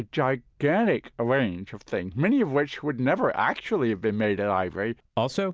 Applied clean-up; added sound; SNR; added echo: none; none; none; none.